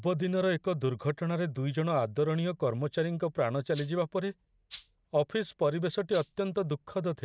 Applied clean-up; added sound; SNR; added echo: none; Rattle (instrument); 19 dB; none.